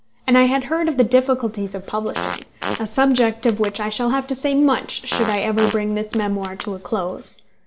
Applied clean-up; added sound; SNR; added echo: none; Fart; 11 dB; reverberation time 0.4 s.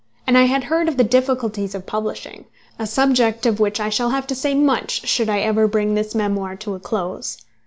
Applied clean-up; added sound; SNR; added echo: none; none; none; none.